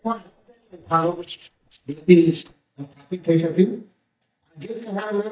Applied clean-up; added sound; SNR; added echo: neural mask model DeepFilterNet 3.